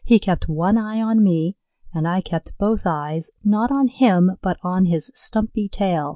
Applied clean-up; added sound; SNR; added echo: none; none; none; none.